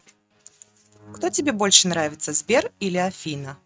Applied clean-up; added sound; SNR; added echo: neural mask model RNNoise.